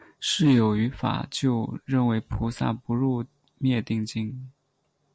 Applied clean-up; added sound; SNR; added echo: none; none; none; none.